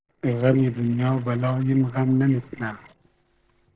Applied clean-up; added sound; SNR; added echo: neural separator model SepFormer DNS4.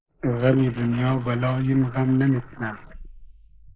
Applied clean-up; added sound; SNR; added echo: neural mask model Resemble Enhance denoiser.